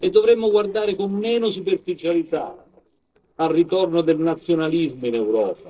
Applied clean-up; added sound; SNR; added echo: neural separator model SepFormer DNS4.